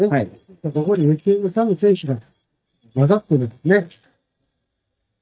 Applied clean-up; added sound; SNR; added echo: neural mask model DeepFilterNet 3.